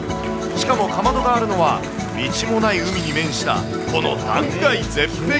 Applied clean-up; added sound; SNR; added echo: none; Applause / Crowd / Cheering; 16 dB; none.